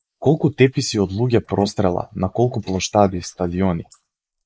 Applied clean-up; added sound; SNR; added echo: neural mask model Resemble Enhance denoiser.